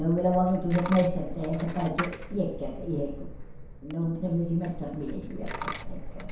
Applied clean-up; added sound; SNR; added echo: none; Coin (dropping); 7 dB; reverberation time 0.7 s.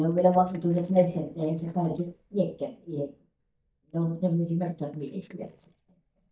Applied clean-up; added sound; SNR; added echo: neural mask model DeepFilterNet 3.